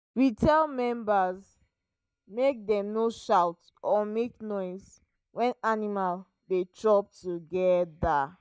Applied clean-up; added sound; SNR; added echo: neural mask model DeepFilterNet 3.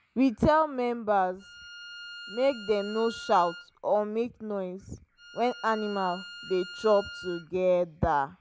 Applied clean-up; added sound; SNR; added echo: none; Bowed string instrument; 16 dB; none.